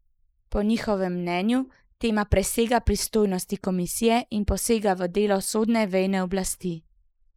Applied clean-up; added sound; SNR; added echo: neural mask model Resemble Enhance denoiser.